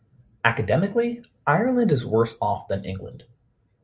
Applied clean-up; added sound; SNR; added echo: none; none; none; none.